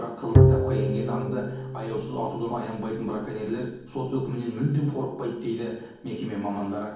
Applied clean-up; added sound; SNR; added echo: none; Bowed string instrument; -5 dB; reverberation time 1.2 s.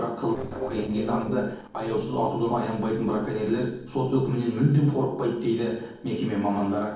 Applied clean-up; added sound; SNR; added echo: neural separator model SepFormer DNS4.